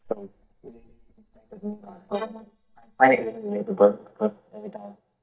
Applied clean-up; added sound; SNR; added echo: neural mask model DeepFilterNet 3.